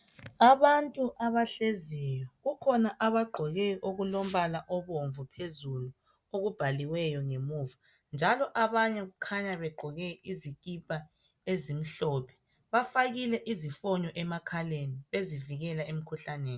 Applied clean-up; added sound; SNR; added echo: none; none; none; none.